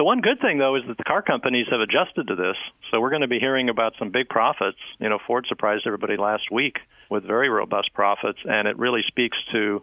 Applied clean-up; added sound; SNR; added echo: none; none; none; none.